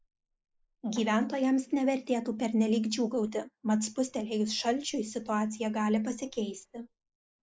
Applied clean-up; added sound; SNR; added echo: neural mask model Resemble Enhance denoiser.